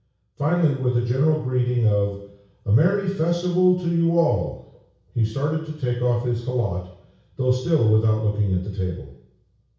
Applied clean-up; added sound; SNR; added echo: none; none; none; reverberation time 0.6 s.